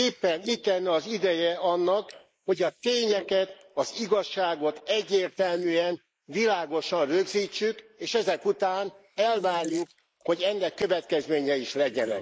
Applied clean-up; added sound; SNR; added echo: neural mask model Resemble Enhance denoiser.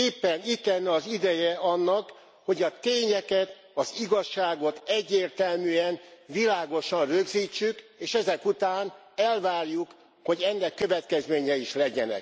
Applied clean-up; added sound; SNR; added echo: none; none; none; none.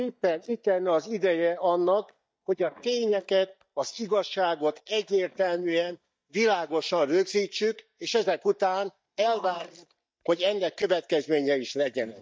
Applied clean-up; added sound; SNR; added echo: neural mask model DeepFilterNet 3.